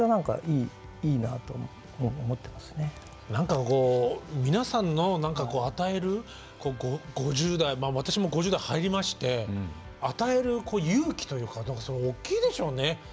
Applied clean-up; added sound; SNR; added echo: none; none; none; none.